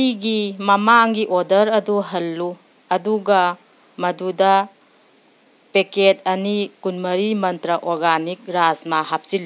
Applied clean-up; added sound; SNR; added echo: none; none; none; none.